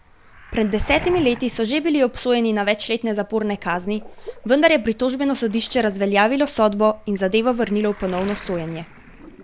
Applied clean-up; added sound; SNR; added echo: none; Waves, surf; 19 dB; none.